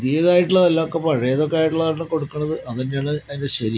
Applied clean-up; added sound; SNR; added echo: none; none; none; none.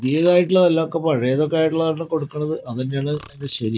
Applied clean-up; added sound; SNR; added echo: neural mask model DeepFilterNet 3.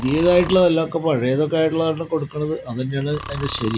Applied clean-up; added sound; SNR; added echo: none; Breathing; 17 dB; none.